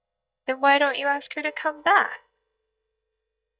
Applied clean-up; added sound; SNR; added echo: neural mask model DeepFilterNet 3.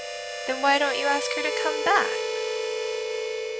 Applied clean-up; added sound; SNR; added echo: none; Harmonica; 1 dB; none.